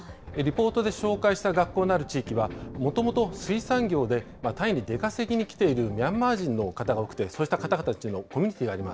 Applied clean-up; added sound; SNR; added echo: none; Thunder; 18 dB; none.